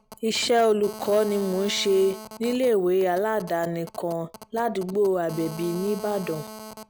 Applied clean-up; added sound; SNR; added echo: none; Telephone; 17 dB; none.